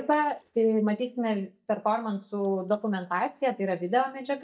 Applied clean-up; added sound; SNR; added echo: neural mask model DeepFilterNet 3.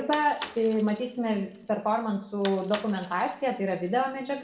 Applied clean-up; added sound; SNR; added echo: none; Bicycle; 17 dB; reverberation time 0.6 s.